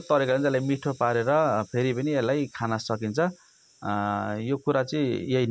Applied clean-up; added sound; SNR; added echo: none; none; none; none.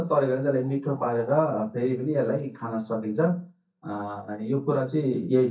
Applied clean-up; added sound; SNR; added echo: neural mask model DeepFilterNet 3.